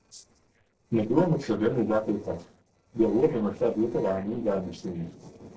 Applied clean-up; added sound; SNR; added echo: neural separator model SepFormer DNS4.